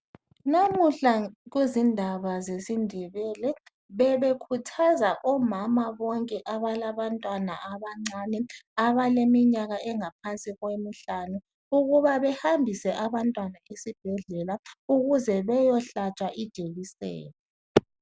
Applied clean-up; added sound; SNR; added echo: none; none; none; none.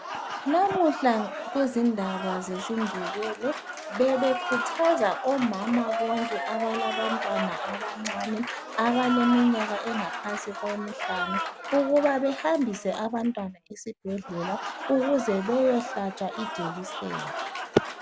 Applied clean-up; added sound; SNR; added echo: none; Applause; 6 dB; none.